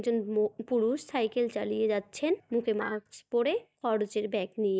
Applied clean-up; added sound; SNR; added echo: neural mask model DeepFilterNet 3.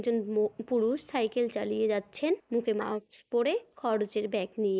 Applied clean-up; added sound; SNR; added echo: neural mask model Resemble Enhance denoiser.